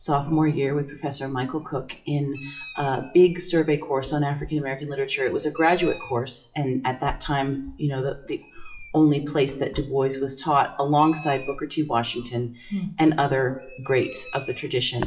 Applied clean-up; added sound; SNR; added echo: classical method WPE with log-MMSE.